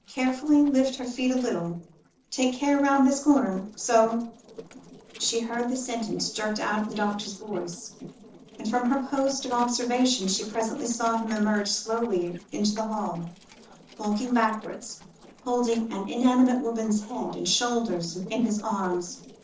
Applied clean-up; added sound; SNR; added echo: neural separator model SepFormer DNS4.